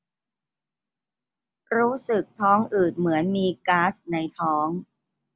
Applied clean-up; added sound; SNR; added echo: none; none; none; none.